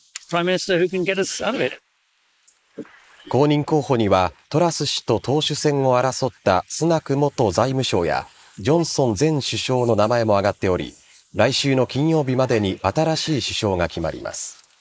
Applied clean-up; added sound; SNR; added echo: neural mask model Resemble Enhance denoiser.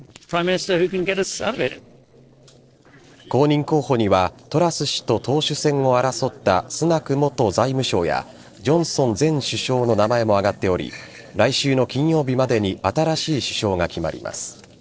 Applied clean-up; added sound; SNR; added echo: neural separator model SepFormer DNS4.